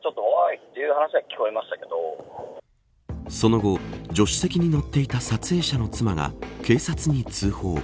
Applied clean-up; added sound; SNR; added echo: none; none; none; none.